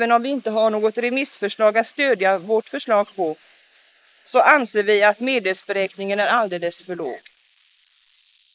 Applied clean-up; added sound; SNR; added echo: neural mask model Resemble Enhance denoiser.